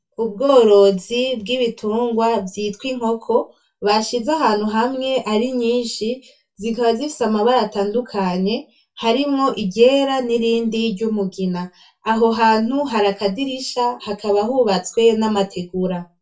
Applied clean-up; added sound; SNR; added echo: none; none; none; reverberation time 0.2 s.